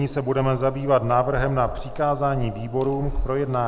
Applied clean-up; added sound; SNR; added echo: none; Keys jangling; 10 dB; none.